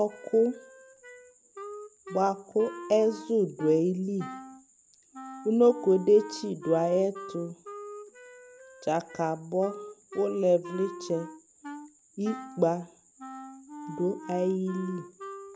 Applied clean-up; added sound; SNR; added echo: none; Wind instrument, woodwind instrument; 15 dB; none.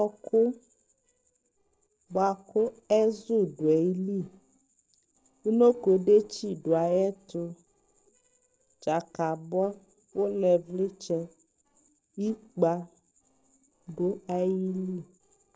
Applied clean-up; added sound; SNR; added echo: neural separator model SepFormer DNS4.